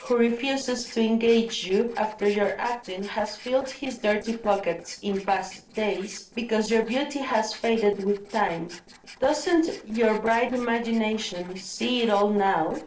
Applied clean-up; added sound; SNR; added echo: neural separator model SepFormer DNS4.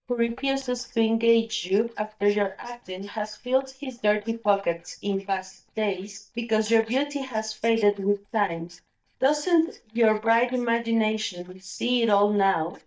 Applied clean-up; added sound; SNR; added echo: neural mask model DeepFilterNet 3.